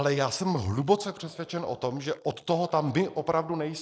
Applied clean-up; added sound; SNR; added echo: neural mask model Resemble Enhance denoiser.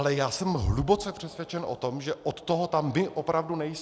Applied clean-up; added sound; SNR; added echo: none; none; none; none.